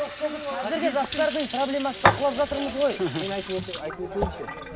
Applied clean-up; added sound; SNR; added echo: none; Fill (with liquid) / Sink (filling or washing); 4 dB; none.